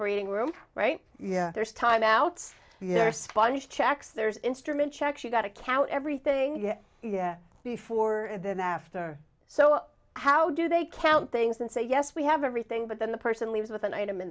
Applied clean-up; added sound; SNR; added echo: none; none; none; none.